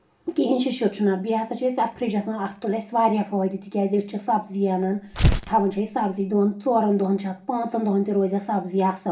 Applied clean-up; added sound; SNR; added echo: none; Tearing; 2 dB; reverberation time 0.3 s.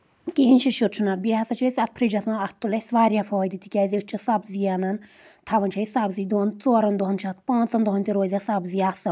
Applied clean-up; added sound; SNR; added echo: none; none; none; none.